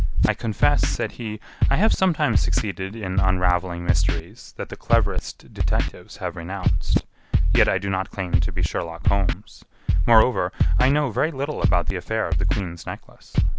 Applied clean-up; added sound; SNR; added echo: none; Scratching (performance technique); -4 dB; none.